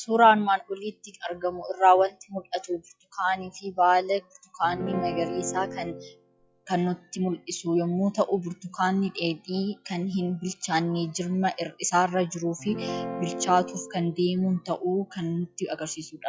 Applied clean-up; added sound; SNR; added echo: classical method log-MMSE.